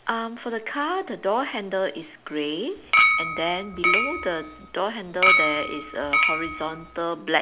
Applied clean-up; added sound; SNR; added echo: none; Chink, clink; -4 dB; none.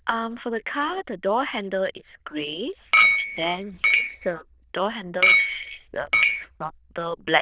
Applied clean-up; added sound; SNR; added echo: neural diffusion model UNIVERSE++.